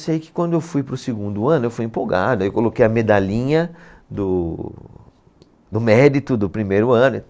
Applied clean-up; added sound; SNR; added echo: none; none; none; none.